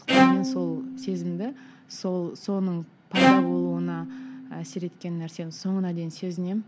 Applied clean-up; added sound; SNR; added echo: none; Bowed string instrument; -3 dB; none.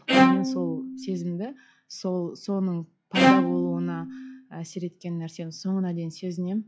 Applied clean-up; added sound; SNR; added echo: classical method log-MMSE.